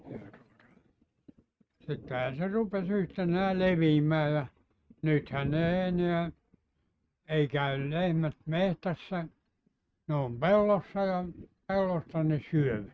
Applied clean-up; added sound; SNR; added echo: neural mask model RNNoise.